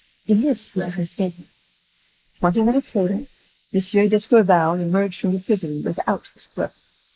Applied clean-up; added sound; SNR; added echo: neural mask model Resemble Enhance denoiser.